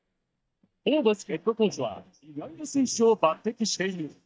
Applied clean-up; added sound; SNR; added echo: neural mask model DeepFilterNet 3.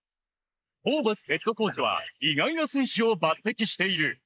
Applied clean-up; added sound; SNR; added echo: neural mask model Resemble Enhance denoiser.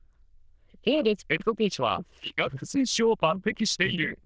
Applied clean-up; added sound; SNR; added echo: neural diffusion model UNIVERSE++.